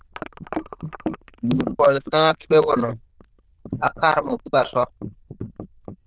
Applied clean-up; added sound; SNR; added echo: neural diffusion model UNIVERSE++.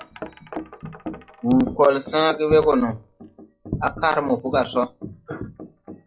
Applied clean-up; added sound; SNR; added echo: classical method log-MMSE.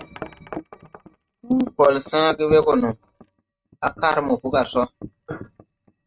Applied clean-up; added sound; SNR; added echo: neural mask model RNNoise.